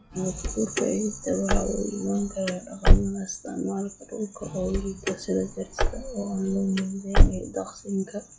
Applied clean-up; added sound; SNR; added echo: classical method log-MMSE.